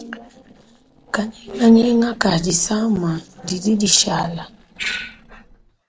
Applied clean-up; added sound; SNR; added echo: neural separator model SepFormer DNS4.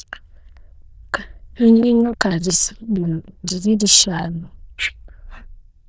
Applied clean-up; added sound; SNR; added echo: neural diffusion model UNIVERSE++.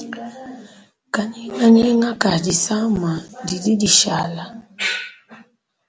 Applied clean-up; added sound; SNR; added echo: none; none; none; none.